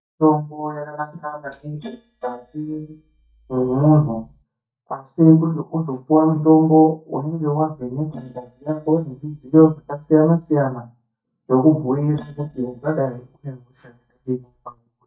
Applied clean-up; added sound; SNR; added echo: neural mask model DeepFilterNet 3.